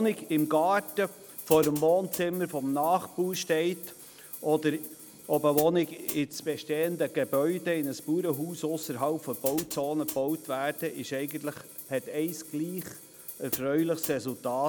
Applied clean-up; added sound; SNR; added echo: none; Hi-hat; 13 dB; none.